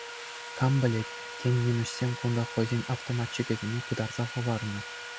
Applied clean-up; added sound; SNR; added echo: none; Sawing; 10 dB; none.